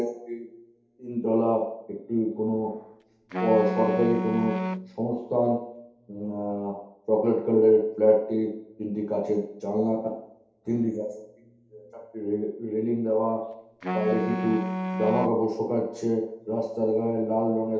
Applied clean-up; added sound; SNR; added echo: none; Wind instrument, woodwind instrument; 5 dB; reverberation time 0.8 s.